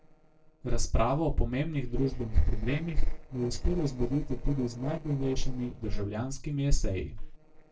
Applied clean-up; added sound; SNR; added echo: neural separator model SepFormer DNS4.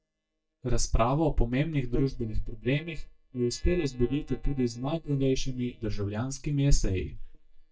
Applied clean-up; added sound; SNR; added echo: neural mask model DeepFilterNet 3.